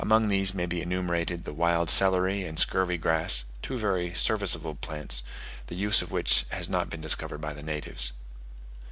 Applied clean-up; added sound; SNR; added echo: none; none; none; none.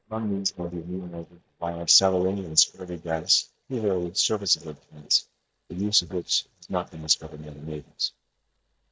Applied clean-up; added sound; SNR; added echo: neural mask model DeepFilterNet 3.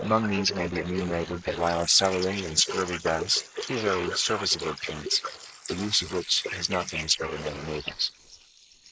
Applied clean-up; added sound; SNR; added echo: neural mask model Resemble Enhance denoiser.